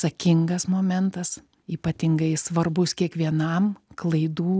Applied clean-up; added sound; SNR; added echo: none; none; none; none.